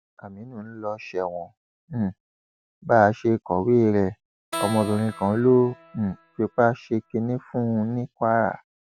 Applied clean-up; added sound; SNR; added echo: none; Keyboard (musical); 14 dB; none.